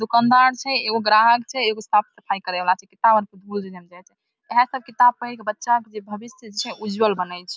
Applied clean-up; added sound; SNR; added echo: none; none; none; none.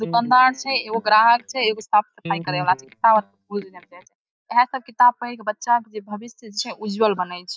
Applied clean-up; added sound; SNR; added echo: neural mask model DeepFilterNet 3.